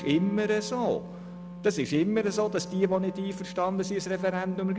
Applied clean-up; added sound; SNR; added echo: none; Wind instrument, woodwind instrument; 12 dB; none.